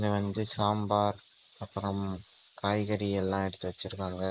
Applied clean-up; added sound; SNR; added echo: neural mask model Resemble Enhance denoiser.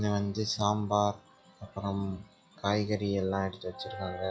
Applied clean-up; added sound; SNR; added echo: classical method log-MMSE.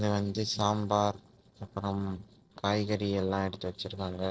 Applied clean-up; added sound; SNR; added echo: neural separator model SepFormer DNS4.